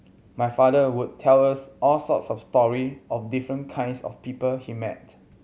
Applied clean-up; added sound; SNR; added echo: none; none; none; none.